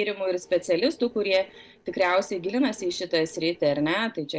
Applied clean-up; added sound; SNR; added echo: neural separator model SepFormer DNS4.